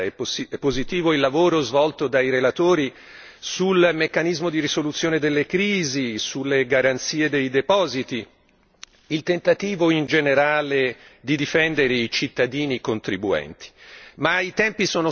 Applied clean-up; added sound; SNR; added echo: none; none; none; none.